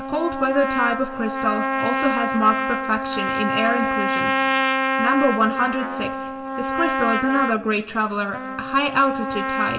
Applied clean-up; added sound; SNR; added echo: none; Trumpet; 1 dB; reverberation time 1.7 s.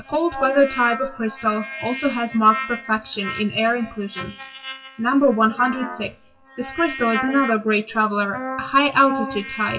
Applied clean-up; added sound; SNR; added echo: classical method WPE with log-MMSE.